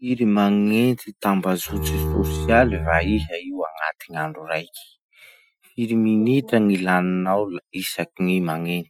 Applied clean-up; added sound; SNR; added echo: classical method Wiener filter.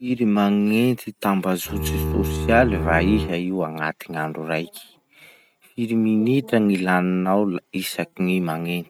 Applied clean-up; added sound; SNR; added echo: none; Bowed string instrument; 3 dB; none.